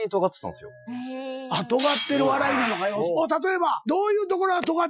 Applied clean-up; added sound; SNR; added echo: classical method Wiener filter.